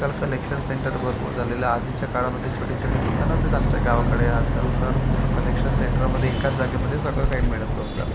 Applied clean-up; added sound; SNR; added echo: none; Boat, Water vehicle; -4 dB; none.